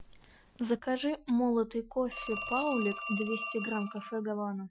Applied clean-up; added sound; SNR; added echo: classical method Wiener filter.